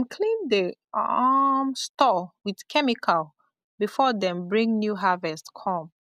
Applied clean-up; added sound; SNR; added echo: none; none; none; none.